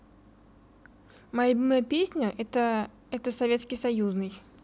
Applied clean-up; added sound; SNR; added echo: none; none; none; none.